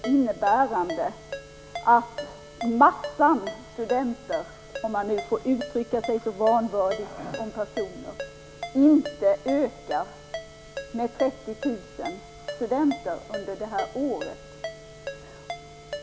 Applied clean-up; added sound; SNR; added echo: none; Ringtone; 12 dB; none.